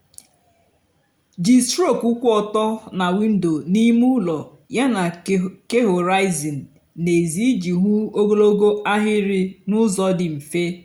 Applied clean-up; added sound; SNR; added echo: none; none; none; none.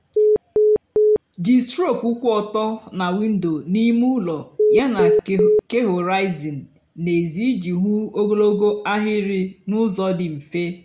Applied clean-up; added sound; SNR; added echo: none; Telephone; -3 dB; none.